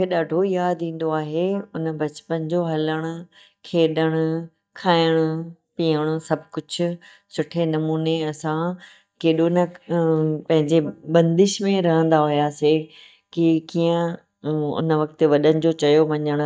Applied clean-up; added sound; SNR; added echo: neural mask model DeepFilterNet 3.